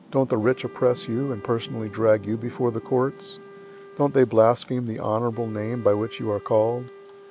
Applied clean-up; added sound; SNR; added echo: none; Wind instrument, woodwind instrument + Rain; 19 dB; none.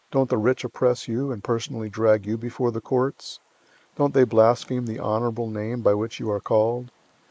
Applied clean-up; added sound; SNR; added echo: neural mask model Resemble Enhance denoiser.